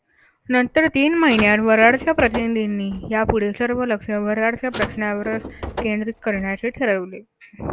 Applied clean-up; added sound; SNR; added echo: none; Car; 13 dB; none.